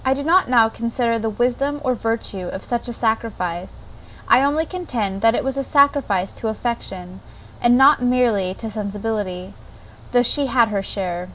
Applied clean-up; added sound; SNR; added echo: none; none; none; none.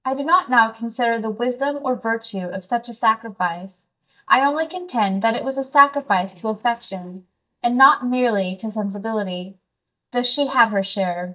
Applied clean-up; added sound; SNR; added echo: neural mask model DeepFilterNet 3.